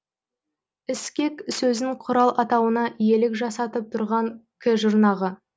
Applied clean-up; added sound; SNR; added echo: none; none; none; none.